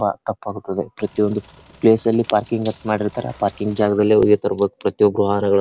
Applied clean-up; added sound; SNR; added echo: none; Bathtub (filling or washing); 19 dB; none.